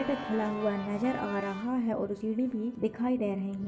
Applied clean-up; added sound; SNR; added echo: none; Organ; 13 dB; none.